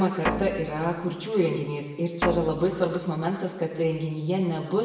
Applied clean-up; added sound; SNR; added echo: none; Guitar; 6 dB; reverberation time 1.1 s.